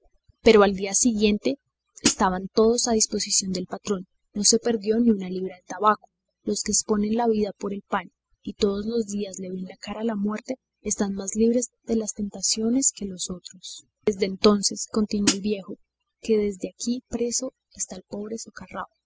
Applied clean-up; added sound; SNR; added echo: classical method spectral subtraction.